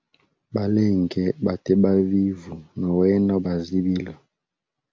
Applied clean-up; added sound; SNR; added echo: none; none; none; none.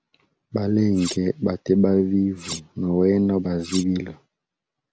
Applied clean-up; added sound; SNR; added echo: none; Cutlery, silverware; 14 dB; none.